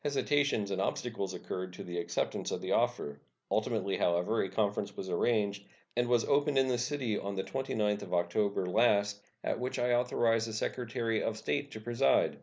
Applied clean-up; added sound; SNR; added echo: none; none; none; none.